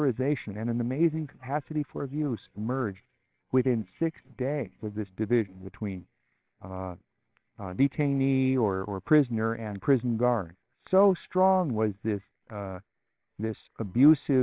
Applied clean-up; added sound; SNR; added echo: neural separator model SepFormer WHAMR!.